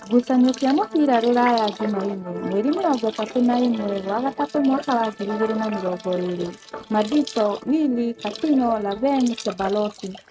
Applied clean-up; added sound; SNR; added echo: neural mask model RNNoise.